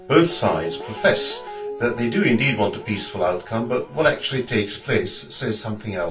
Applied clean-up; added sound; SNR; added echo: none; Guitar; 15 dB; reverberation time 0.2 s.